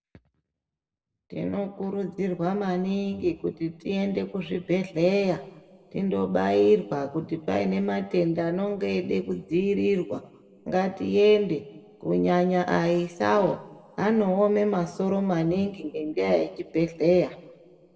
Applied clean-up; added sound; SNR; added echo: none; Fart; 12 dB; reverberation time 1.2 s.